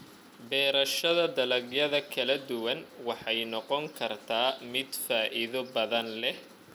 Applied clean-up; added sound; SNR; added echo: none; none; none; none.